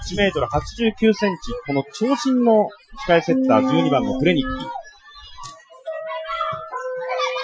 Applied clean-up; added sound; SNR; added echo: classical method Wiener filter.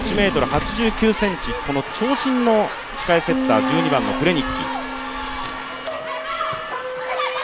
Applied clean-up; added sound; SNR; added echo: none; Bass guitar + Subway, metro, underground; 6 dB; none.